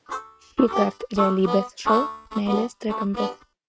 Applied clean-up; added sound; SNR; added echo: neural mask model RNNoise.